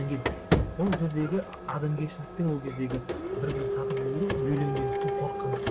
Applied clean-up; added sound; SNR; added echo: none; Printer; 0 dB; none.